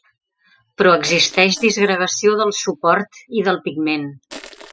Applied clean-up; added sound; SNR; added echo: classical method spectral subtraction.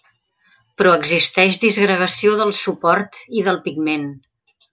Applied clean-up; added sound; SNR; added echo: none; none; none; none.